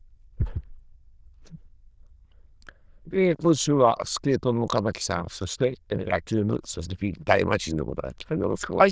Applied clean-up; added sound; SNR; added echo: neural diffusion model UNIVERSE++.